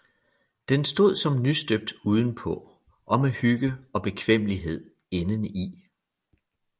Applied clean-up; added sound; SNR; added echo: none; none; none; none.